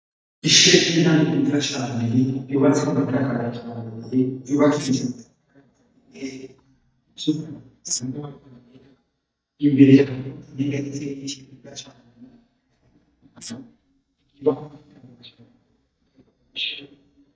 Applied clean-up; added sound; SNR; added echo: neural mask model DeepFilterNet 3.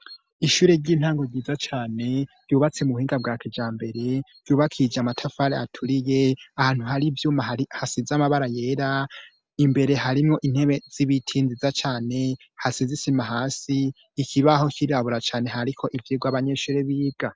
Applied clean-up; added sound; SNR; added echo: none; none; none; none.